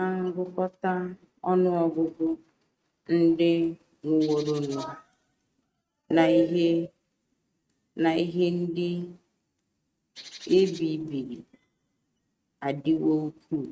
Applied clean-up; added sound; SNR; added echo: neural mask model RNNoise.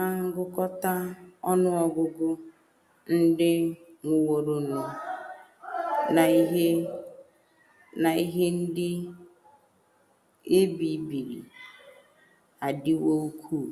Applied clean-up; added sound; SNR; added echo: none; none; none; none.